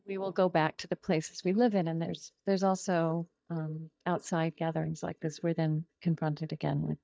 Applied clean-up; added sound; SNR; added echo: neural mask model DeepFilterNet 3.